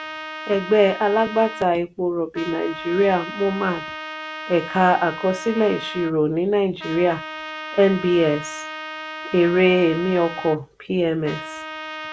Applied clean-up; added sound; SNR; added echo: none; Trumpet; 12 dB; none.